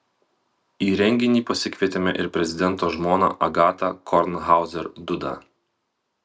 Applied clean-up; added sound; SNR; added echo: none; none; none; none.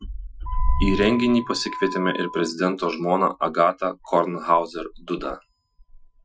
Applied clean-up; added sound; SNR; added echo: classical method Wiener filter.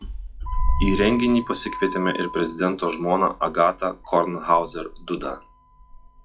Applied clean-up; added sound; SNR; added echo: classical method log-MMSE.